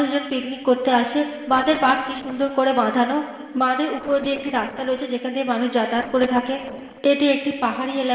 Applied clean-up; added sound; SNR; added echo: neural separator model SepFormer DNS4.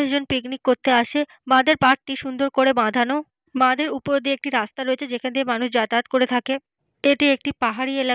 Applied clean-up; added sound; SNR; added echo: none; none; none; none.